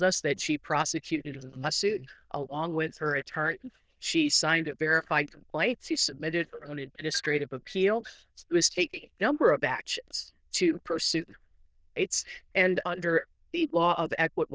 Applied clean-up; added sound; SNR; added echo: neural diffusion model UNIVERSE++.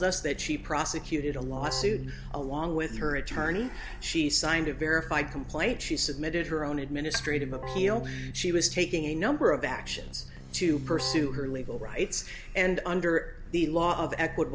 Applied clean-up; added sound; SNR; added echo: none; Keyboard (musical); 13 dB; none.